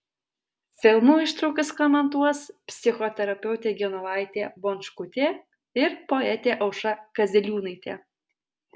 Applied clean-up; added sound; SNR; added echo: none; none; none; none.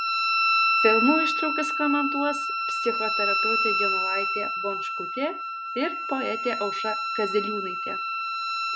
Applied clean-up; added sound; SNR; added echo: none; Wind instrument, woodwind instrument; -3 dB; none.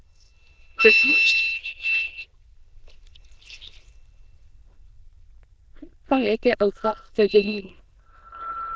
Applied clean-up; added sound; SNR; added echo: neural diffusion model UNIVERSE++.